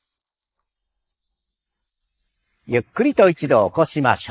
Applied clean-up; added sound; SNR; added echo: neural mask model Resemble Enhance denoiser.